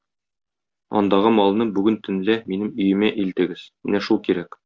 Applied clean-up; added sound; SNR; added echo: none; none; none; none.